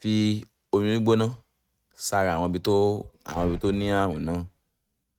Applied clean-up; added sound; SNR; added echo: neural mask model RNNoise.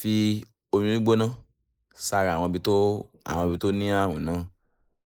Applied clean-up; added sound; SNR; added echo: neural mask model Resemble Enhance denoiser.